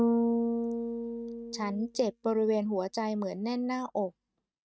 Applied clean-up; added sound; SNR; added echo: neural mask model RNNoise.